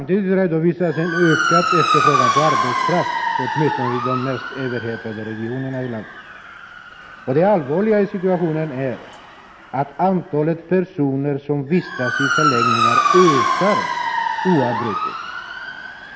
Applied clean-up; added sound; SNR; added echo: none; Motor vehicle (road) / Siren; 2 dB; none.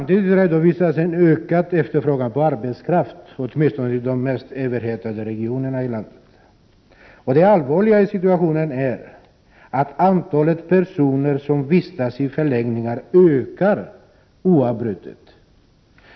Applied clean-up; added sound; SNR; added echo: none; none; none; none.